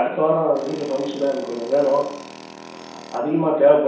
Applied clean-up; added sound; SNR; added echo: none; Tools; 19 dB; reverberation time 0.7 s.